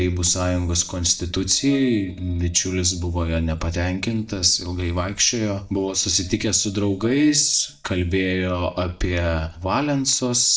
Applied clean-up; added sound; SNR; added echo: neural mask model DeepFilterNet 3.